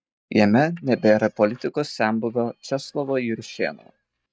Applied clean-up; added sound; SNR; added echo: neural mask model DeepFilterNet 3.